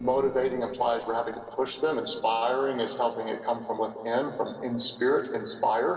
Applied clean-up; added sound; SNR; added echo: neural separator model SepFormer DNS4.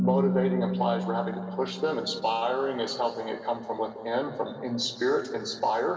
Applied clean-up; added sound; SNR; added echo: none; Keyboard (musical); 6 dB; reverberation time 2.8 s.